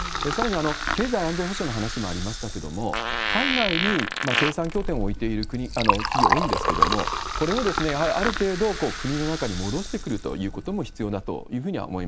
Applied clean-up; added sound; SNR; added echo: none; Fart + Liquid; 0 dB; none.